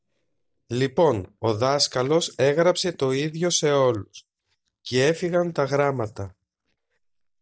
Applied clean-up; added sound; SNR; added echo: neural mask model DeepFilterNet 3.